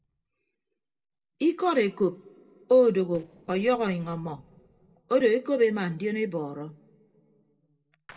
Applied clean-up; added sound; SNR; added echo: neural separator model SepFormer DNS4.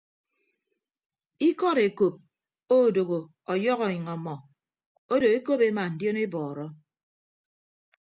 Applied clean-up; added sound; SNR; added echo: none; none; none; none.